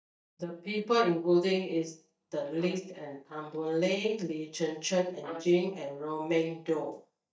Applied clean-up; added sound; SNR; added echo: neural mask model DeepFilterNet 3.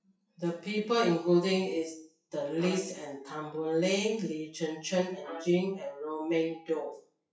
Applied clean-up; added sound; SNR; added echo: classical method WPE with log-MMSE.